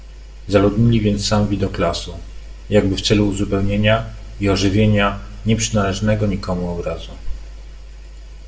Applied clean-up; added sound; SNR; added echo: none; none; none; reverberation time 0.4 s.